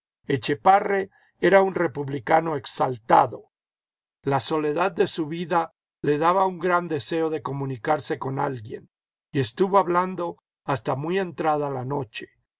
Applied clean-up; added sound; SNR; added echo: none; none; none; none.